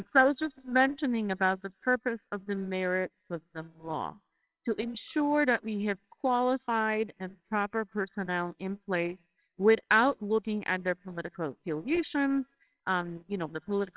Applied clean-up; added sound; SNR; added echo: neural separator model SepFormer WHAMR!.